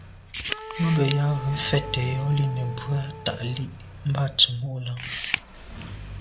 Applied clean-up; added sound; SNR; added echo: none; Wind instrument, woodwind instrument + Engine starting; 12 dB; none.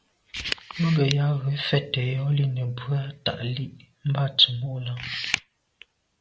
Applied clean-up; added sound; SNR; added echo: none; none; none; none.